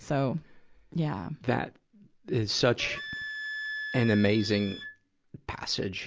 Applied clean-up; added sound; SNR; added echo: none; Wind instrument, woodwind instrument; 10 dB; none.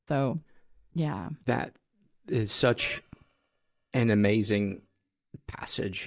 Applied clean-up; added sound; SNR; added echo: neural mask model DeepFilterNet 3.